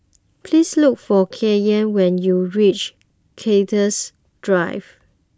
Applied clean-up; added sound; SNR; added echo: none; none; none; none.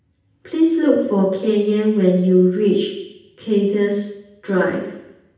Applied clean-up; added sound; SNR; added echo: none; none; none; reverberation time 0.9 s.